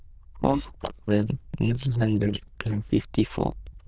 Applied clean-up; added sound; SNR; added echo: neural diffusion model UNIVERSE++.